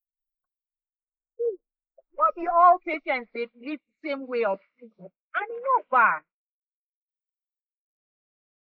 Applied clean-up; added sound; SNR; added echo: neural mask model Resemble Enhance denoiser.